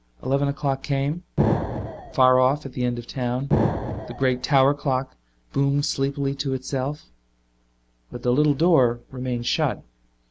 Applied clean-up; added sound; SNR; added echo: none; Explosion; 3 dB; none.